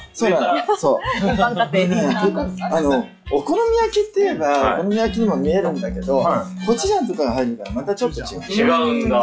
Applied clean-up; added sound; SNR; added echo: classical method log-MMSE.